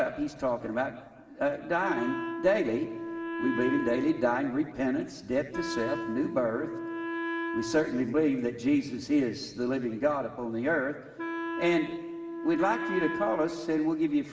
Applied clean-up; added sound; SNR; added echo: none; Wind instrument, woodwind instrument; 6 dB; reverberation time 1.6 s.